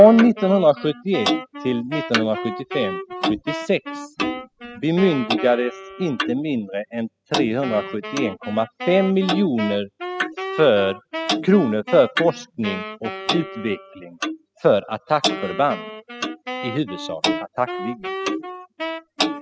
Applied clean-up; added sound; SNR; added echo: classical method spectral subtraction.